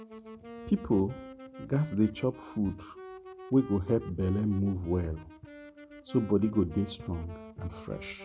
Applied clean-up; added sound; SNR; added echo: none; Wind instrument, woodwind instrument; 16 dB; none.